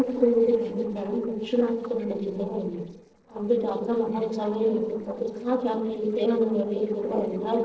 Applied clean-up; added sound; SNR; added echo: neural separator model SepFormer DNS4.